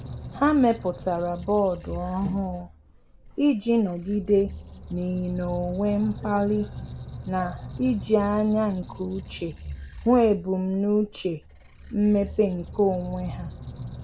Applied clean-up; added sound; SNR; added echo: none; Squeak; 13 dB; none.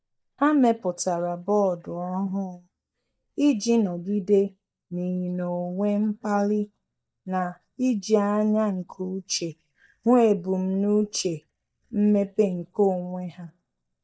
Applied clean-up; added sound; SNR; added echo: neural mask model DeepFilterNet 3.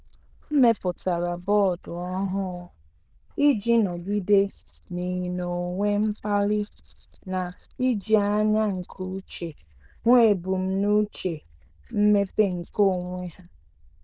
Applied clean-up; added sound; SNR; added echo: neural diffusion model UNIVERSE++.